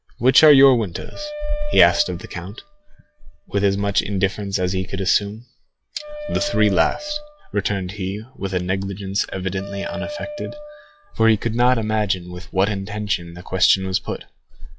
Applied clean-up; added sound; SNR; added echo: classical method log-MMSE.